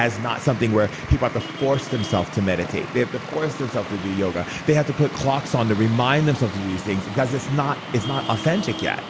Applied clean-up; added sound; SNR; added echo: none; Traffic noise, roadway noise; 10 dB; none.